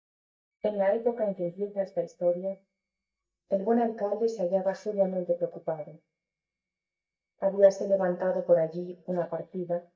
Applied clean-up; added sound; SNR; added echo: neural mask model DeepFilterNet 3.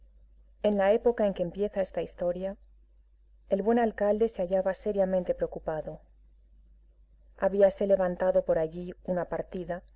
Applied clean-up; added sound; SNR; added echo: none; none; none; none.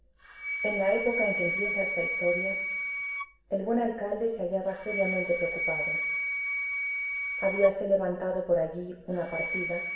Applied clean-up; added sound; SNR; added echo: none; Wind instrument, woodwind instrument; 3 dB; reverberation time 0.8 s.